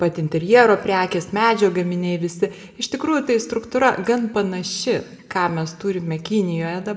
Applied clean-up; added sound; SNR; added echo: none; none; none; reverberation time 0.8 s.